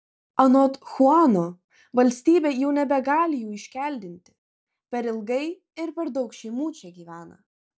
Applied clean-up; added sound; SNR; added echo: none; none; none; none.